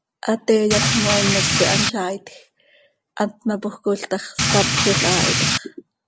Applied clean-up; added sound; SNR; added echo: none; Rain; -5 dB; none.